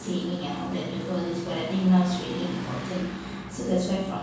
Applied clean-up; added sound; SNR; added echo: none; Truck; 16 dB; reverberation time 0.6 s.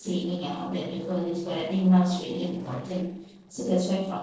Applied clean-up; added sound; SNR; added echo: neural separator model SepFormer DNS4.